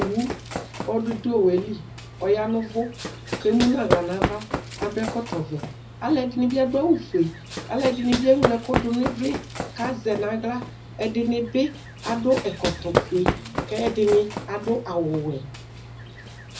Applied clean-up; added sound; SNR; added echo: none; Run; 6 dB; reverberation time 0.4 s.